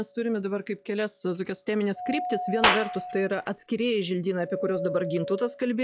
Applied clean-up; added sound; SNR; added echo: classical method log-MMSE.